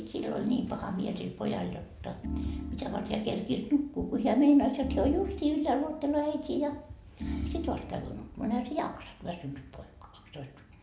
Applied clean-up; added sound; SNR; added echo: none; Organ; 8 dB; none.